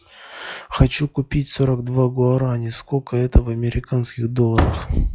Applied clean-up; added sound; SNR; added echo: classical method log-MMSE.